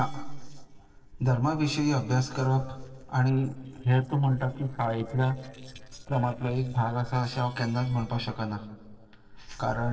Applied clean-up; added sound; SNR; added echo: neural separator model SepFormer DNS4.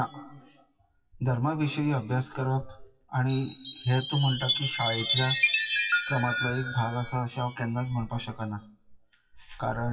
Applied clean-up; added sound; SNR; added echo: classical method WPE with log-MMSE.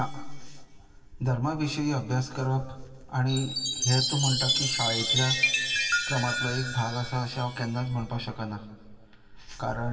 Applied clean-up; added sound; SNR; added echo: none; Chime; 2 dB; reverberation time 1.9 s.